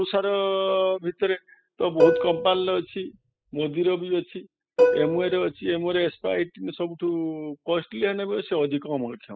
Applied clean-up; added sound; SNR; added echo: classical method spectral subtraction.